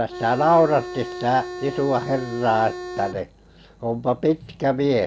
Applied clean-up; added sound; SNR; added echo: none; Organ; 10 dB; none.